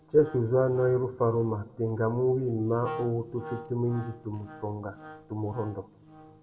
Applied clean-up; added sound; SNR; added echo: none; Wind instrument, woodwind instrument; 16 dB; reverberation time 0.6 s.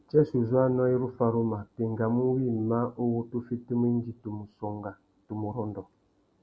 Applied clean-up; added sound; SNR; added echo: none; none; none; none.